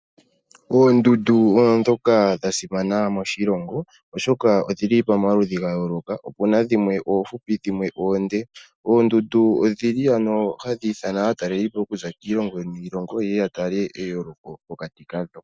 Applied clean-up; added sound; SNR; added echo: none; none; none; none.